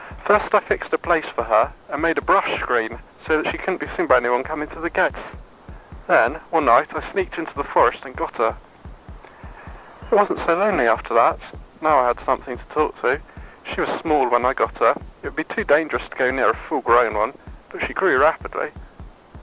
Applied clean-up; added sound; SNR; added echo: none; Bass drum; 20 dB; none.